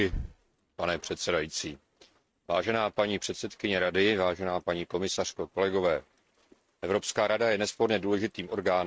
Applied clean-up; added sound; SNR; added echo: neural mask model RNNoise.